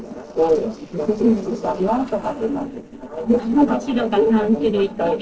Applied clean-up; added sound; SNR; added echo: neural separator model SepFormer DNS4.